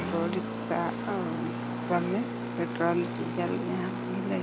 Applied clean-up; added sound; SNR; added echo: none; Engine; 2 dB; none.